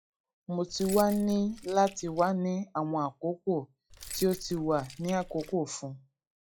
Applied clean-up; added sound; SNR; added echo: classical method log-MMSE.